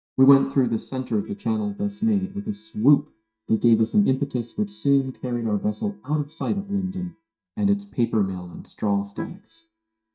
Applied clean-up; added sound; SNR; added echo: neural mask model DeepFilterNet 3.